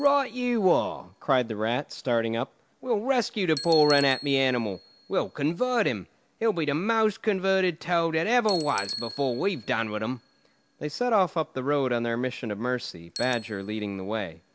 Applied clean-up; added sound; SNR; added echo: none; Bicycle; 15 dB; none.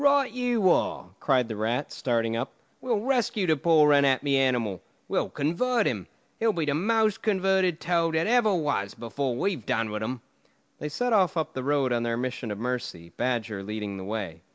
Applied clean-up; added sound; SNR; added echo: none; none; none; none.